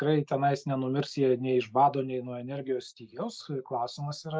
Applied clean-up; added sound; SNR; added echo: neural mask model Resemble Enhance denoiser.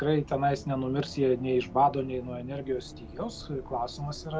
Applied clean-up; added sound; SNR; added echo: none; Bus; 15 dB; none.